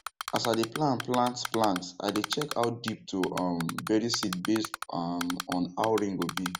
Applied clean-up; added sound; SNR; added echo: none; Typing; 9 dB; none.